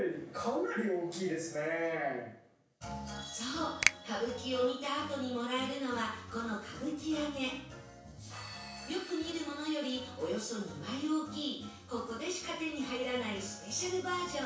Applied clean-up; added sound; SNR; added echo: none; Finger snapping; 2 dB; reverberation time 0.7 s.